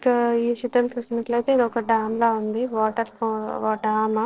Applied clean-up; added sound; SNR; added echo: neural separator model SepFormer DNS4.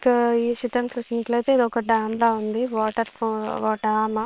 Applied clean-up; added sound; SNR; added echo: neural separator model SepFormer WHAM!.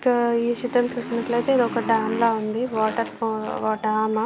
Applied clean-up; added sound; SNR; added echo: none; Motorcycle; 12 dB; none.